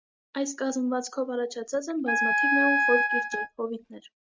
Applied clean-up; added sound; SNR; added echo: neural mask model RNNoise.